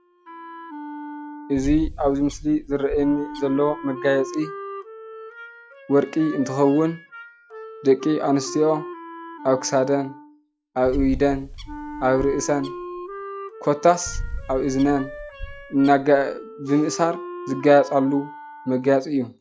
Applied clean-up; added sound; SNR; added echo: classical method log-MMSE.